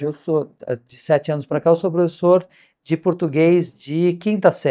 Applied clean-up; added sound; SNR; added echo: neural mask model DeepFilterNet 3.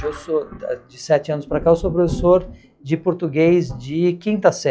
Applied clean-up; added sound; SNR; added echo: classical method log-MMSE.